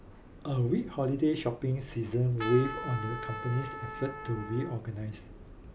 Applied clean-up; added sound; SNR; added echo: none; Trumpet; 9 dB; none.